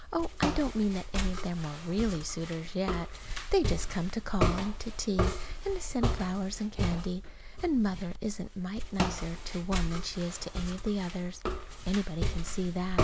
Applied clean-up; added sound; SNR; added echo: none; Walk, footsteps; 1 dB; none.